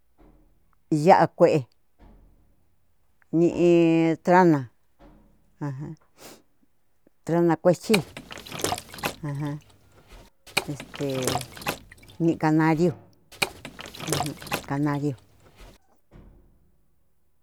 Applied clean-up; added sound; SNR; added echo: none; Liquid; 8 dB; none.